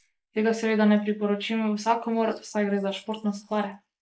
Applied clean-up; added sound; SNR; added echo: neural mask model Resemble Enhance denoiser.